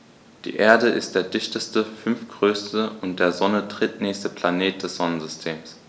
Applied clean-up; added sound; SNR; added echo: none; none; none; none.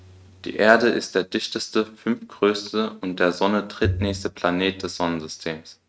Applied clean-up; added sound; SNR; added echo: neural mask model RNNoise.